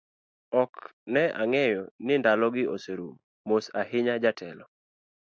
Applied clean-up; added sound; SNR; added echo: none; none; none; none.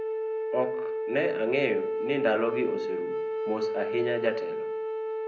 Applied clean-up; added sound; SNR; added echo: none; Wind instrument, woodwind instrument; 0 dB; reverberation time 0.5 s.